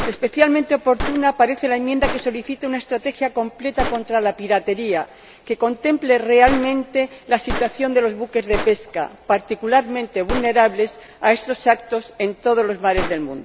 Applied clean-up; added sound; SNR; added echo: none; Gunshot, gunfire; 12 dB; none.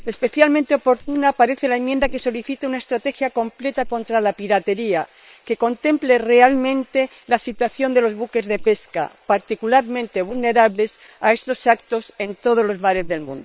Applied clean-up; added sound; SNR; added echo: neural separator model SepFormer WHAM!.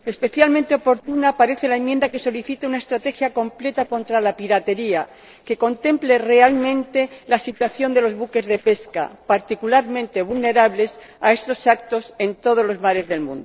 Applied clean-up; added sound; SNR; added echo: neural separator model SepFormer DNS4.